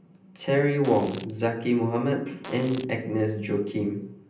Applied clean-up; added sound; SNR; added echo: none; Fart; 18 dB; reverberation time 0.6 s.